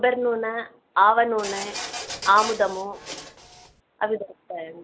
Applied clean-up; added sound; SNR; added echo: none; Printer; 11 dB; none.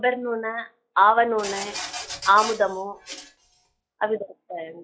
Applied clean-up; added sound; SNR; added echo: classical method log-MMSE.